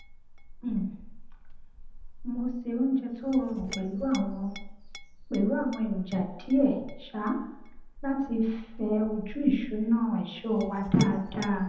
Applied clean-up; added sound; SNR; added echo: none; Chink, clink; 13 dB; reverberation time 0.8 s.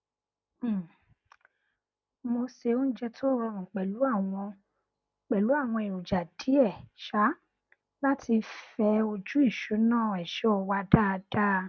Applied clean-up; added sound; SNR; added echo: none; none; none; none.